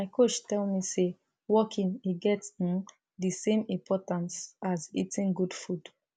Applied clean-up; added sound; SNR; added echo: none; none; none; none.